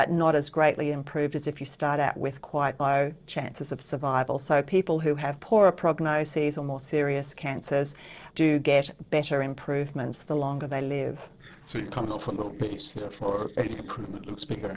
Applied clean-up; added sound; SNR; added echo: neural separator model SepFormer DNS4.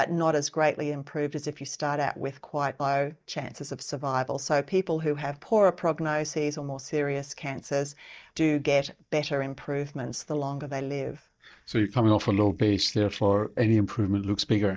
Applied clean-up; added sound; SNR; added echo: neural mask model DeepFilterNet 3.